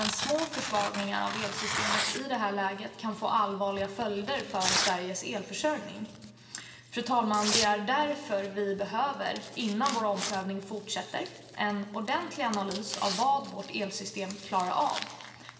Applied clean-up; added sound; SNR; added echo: none; Tearing; 6 dB; reverberation time 1.1 s.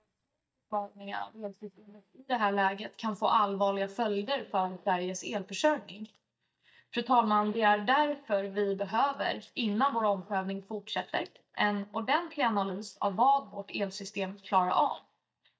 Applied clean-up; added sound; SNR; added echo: neural mask model DeepFilterNet 3.